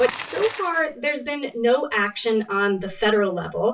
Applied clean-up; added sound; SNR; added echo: classical method WPE with log-MMSE.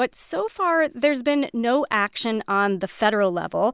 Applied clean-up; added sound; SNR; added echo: none; none; none; none.